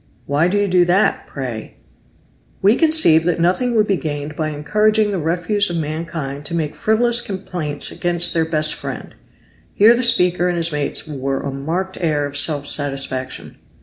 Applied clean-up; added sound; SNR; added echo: none; none; none; none.